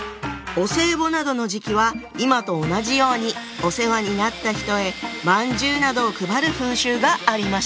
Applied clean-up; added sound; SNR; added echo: none; none; none; none.